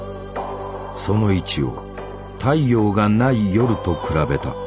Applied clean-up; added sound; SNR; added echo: none; none; none; none.